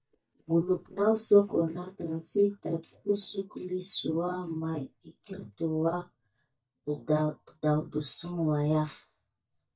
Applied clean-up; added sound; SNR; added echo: neural mask model DeepFilterNet 3.